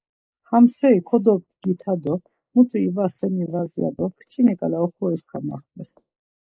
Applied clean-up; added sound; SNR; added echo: neural mask model Resemble Enhance denoiser.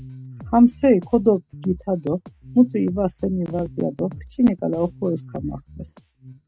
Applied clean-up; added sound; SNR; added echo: neural mask model RNNoise.